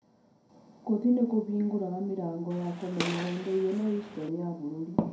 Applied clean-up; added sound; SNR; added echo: none; Gunshot, gunfire; 10 dB; reverberation time 0.5 s.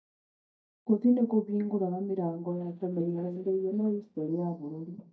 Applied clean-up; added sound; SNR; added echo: neural mask model DeepFilterNet 3.